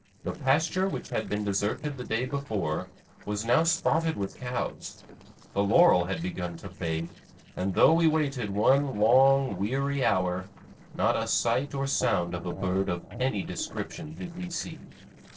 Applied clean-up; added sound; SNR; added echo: neural separator model SepFormer DNS4.